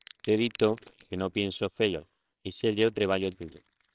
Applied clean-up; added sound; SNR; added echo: neural separator model SepFormer WHAMR!.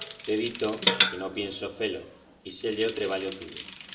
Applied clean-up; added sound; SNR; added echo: none; Bicycle; 1 dB; reverberation time 0.6 s.